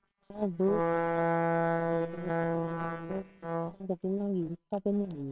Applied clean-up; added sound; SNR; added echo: neural separator model SepFormer WHAMR!.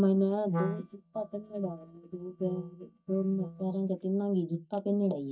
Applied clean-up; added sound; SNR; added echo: neural mask model DeepFilterNet 3.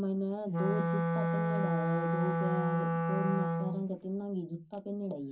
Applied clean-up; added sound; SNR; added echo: none; Wind instrument, woodwind instrument; -3 dB; reverberation time 0.4 s.